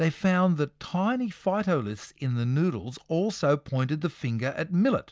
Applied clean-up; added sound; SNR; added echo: none; none; none; none.